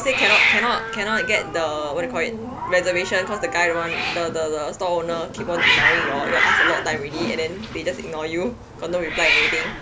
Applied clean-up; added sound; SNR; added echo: none; Hiss; 0 dB; none.